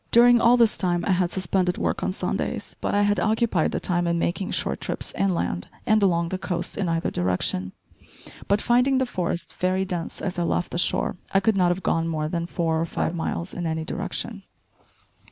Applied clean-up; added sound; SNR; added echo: neural mask model Resemble Enhance denoiser.